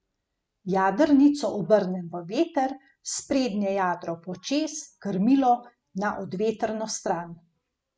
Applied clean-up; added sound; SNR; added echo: none; none; none; none.